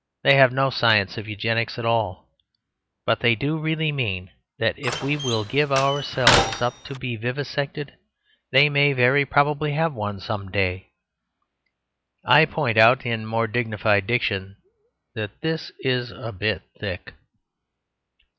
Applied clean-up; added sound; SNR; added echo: none; Slam; 1 dB; none.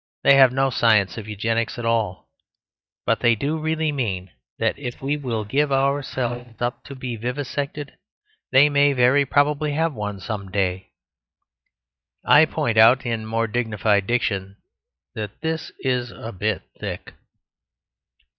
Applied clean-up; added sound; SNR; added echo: neural mask model DeepFilterNet 3.